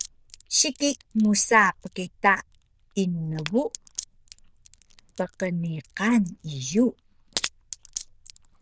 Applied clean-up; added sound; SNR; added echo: neural diffusion model UNIVERSE++.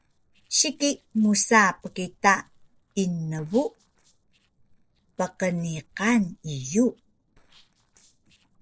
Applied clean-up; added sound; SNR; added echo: neural separator model SepFormer DNS4.